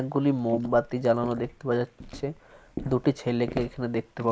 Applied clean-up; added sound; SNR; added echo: neural mask model Resemble Enhance denoiser.